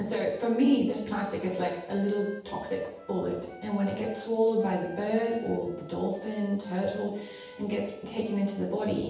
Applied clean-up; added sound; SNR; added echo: none; Wind instrument, woodwind instrument; 18 dB; reverberation time 0.9 s.